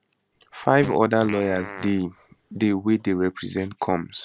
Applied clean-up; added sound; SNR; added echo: none; Fart; 15 dB; none.